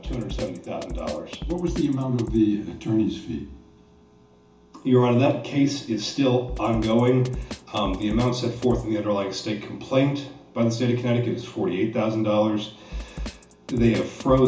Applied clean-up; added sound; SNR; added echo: none; Drum kit; 14 dB; reverberation time 0.7 s.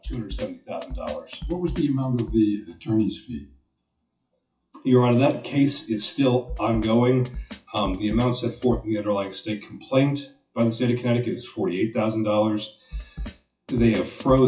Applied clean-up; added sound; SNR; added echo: classical method WPE with log-MMSE.